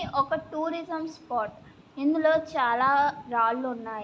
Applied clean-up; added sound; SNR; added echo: none; none; none; none.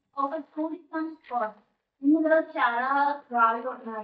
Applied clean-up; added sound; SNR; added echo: neural mask model DeepFilterNet 3.